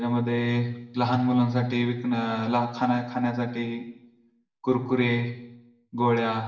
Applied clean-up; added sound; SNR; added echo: none; none; none; reverberation time 0.8 s.